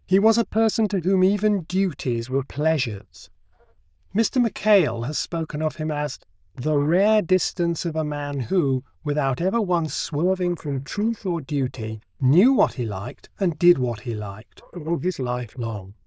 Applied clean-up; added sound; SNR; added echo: neural diffusion model UNIVERSE++.